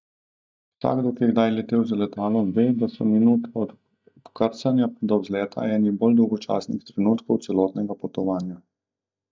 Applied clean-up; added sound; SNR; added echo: neural mask model DeepFilterNet 3.